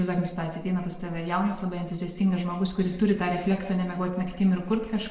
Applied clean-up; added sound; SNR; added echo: none; none; none; reverberation time 1.0 s.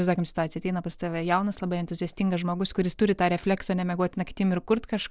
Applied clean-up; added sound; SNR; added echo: none; none; none; none.